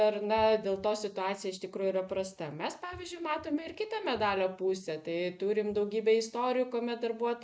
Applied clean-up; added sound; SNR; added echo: none; none; none; none.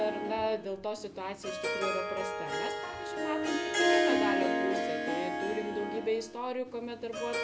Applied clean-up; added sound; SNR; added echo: none; Harp; -3 dB; none.